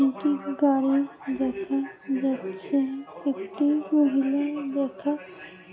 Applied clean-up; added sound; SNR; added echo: none; none; none; none.